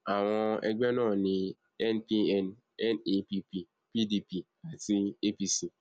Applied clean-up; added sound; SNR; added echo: none; none; none; none.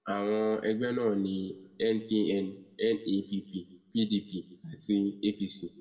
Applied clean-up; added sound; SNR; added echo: none; none; none; reverberation time 0.7 s.